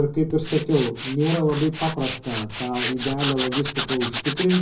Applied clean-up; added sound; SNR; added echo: none; Tools; 6 dB; reverberation time 0.4 s.